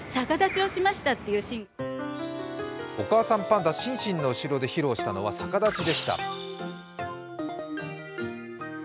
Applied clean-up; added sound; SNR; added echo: none; none; none; none.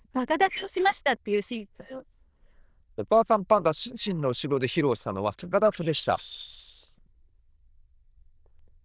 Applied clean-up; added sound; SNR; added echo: neural diffusion model UNIVERSE++.